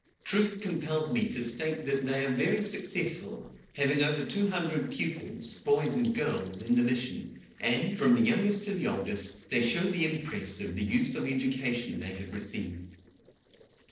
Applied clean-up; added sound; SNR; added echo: neural separator model SepFormer DNS4.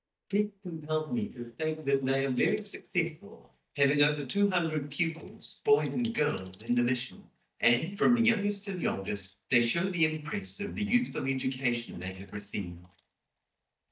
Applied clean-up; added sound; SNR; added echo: neural mask model DeepFilterNet 3.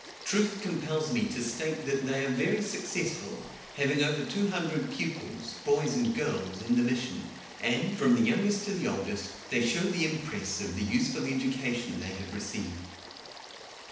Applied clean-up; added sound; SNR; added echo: none; Stream / Frog; 16 dB; reverberation time 0.9 s.